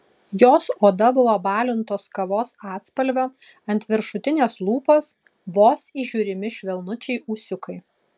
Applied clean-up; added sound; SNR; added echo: none; none; none; none.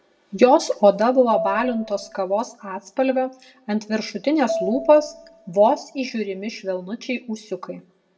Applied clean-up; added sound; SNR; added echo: none; Marimba, xylophone; 12 dB; reverberation time 0.3 s.